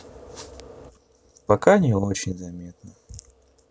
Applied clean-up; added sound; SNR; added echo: none; none; none; none.